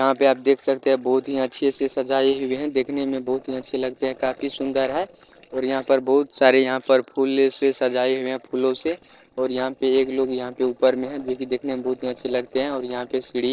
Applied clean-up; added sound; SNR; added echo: neural separator model SepFormer DNS4.